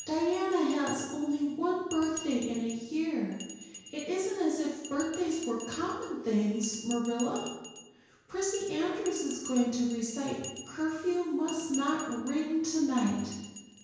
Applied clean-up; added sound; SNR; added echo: none; Bell; 16 dB; reverberation time 1.0 s.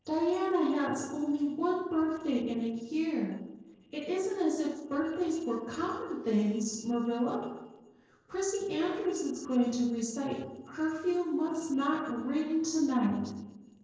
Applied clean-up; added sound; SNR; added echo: neural separator model SepFormer DNS4.